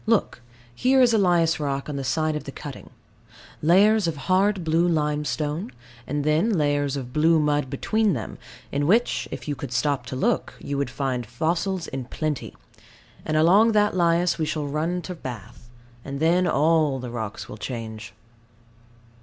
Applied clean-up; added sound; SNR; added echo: none; none; none; none.